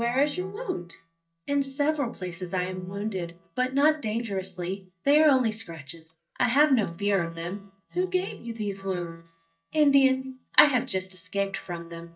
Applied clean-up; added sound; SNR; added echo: neural mask model DeepFilterNet 3.